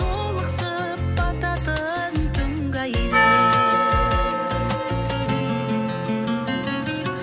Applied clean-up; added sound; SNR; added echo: none; Percussion; 2 dB; none.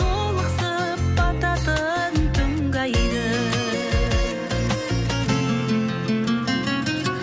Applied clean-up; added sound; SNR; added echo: none; none; none; none.